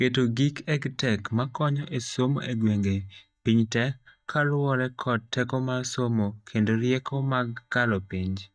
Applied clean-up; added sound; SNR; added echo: neural mask model DeepFilterNet 3.